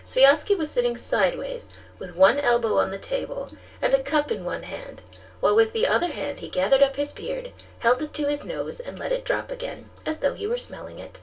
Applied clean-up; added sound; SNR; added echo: none; none; none; reverberation time 0.2 s.